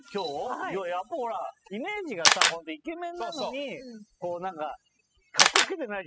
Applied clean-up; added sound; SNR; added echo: classical method spectral subtraction.